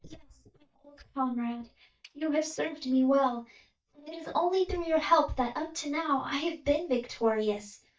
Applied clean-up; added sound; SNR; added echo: neural mask model DeepFilterNet 3.